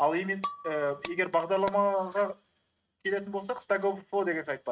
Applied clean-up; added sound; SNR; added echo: neural mask model RNNoise.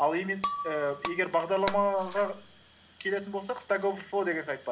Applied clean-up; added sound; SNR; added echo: none; Shatter; 10 dB; none.